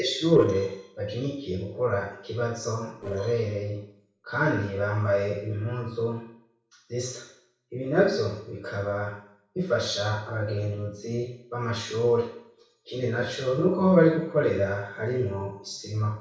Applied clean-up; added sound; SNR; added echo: neural separator model SepFormer DNS4.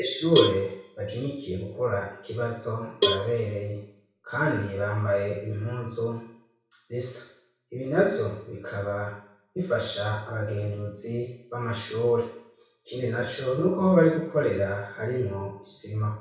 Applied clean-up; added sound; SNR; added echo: none; Cowbell; 1 dB; reverberation time 0.6 s.